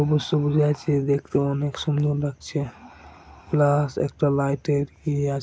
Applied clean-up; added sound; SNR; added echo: none; none; none; none.